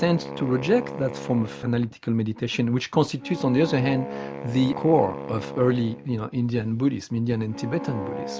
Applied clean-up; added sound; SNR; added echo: none; Wind instrument, woodwind instrument; 11 dB; none.